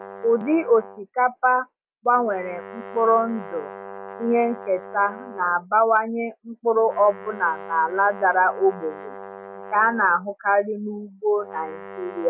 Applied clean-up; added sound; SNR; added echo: none; Brass instrument; 16 dB; none.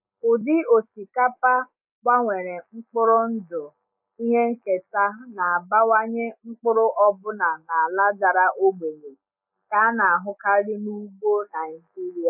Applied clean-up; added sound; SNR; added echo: neural mask model Resemble Enhance denoiser.